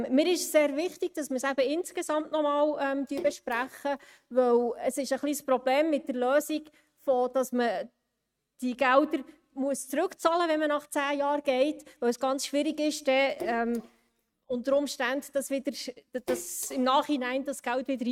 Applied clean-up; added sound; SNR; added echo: neural mask model RNNoise.